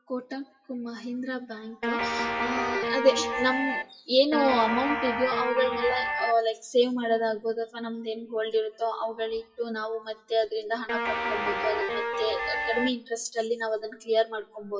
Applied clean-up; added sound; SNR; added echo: classical method WPE with log-MMSE.